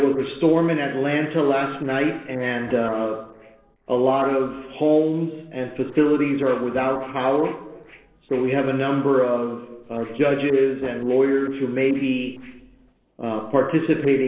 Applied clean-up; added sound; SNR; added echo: neural separator model SepFormer DNS4.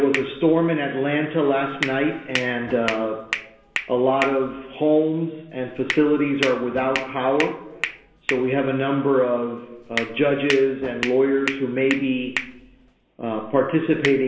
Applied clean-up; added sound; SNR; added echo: none; Hands; 11 dB; reverberation time 1.2 s.